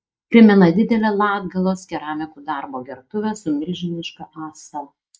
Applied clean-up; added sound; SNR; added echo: neural mask model Resemble Enhance denoiser.